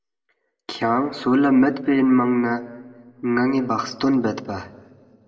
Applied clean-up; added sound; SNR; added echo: none; none; none; reverberation time 1.0 s.